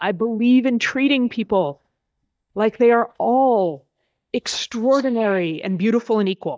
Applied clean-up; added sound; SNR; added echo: neural mask model DeepFilterNet 3.